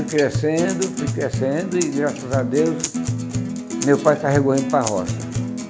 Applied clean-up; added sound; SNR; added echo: none; Acoustic guitar; 4 dB; none.